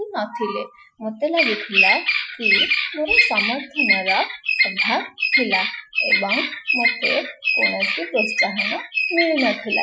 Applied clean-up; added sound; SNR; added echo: classical method Wiener filter.